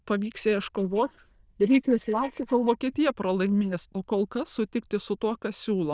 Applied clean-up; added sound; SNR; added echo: neural diffusion model UNIVERSE++.